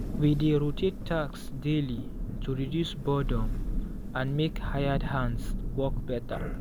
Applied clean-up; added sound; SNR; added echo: none; Thunder; 2 dB; none.